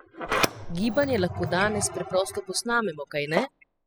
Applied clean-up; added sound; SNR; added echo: classical method spectral subtraction.